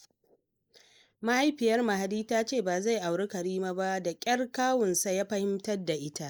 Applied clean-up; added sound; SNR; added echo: neural mask model Resemble Enhance denoiser.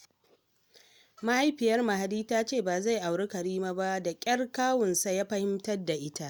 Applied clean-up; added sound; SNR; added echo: none; none; none; none.